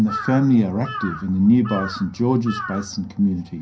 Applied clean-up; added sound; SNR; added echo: none; Bird vocalization, bird call, bird song / Crow; 13 dB; reverberation time 0.3 s.